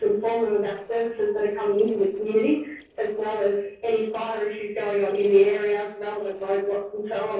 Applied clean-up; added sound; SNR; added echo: neural separator model SepFormer DNS4.